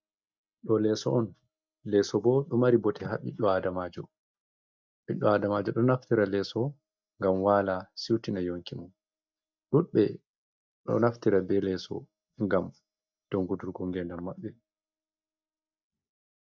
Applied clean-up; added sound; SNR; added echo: neural mask model DeepFilterNet 3.